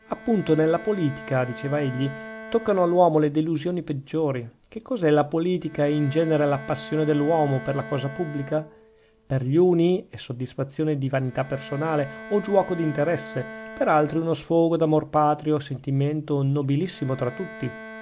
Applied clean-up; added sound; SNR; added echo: none; Bowed string instrument; 18 dB; none.